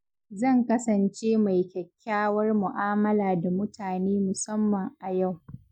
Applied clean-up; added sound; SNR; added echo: none; none; none; none.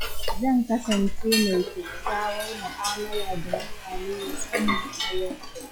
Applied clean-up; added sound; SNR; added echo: classical method log-MMSE.